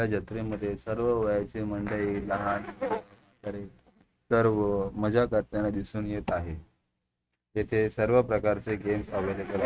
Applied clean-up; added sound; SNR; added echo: neural mask model RNNoise.